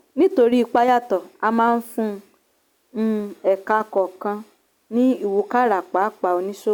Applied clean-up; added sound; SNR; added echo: none; none; none; none.